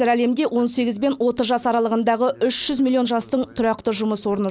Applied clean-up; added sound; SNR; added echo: none; none; none; none.